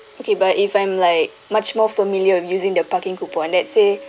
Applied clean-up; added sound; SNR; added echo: none; none; none; none.